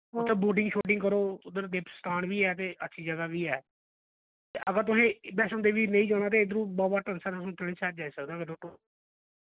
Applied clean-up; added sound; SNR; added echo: neural separator model SepFormer DNS4.